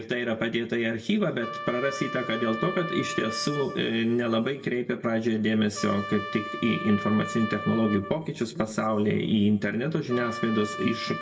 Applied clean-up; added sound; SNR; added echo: none; Trumpet; 11 dB; reverberation time 1.1 s.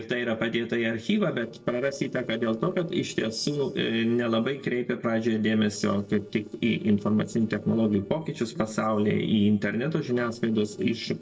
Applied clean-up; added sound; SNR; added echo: neural separator model SepFormer DNS4.